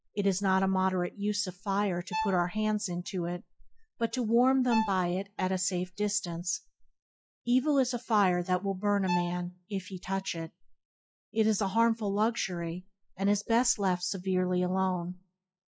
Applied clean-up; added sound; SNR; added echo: classical method log-MMSE.